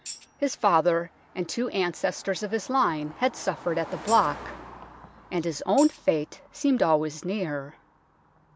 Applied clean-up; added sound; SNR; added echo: none; Tambourine + Car passing by; 18 dB; none.